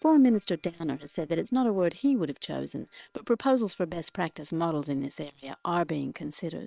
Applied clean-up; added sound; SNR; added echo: neural separator model SepFormer WHAM!.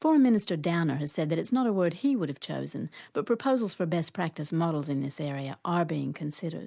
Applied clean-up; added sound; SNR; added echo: none; none; none; none.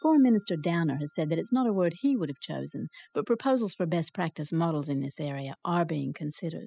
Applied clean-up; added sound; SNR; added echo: classical method spectral subtraction.